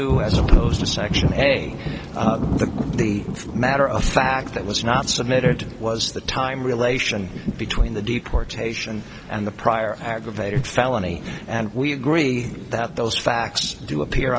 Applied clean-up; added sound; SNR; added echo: none; Thunder / Rain + Whoosh, swoosh, swish; 5 dB; none.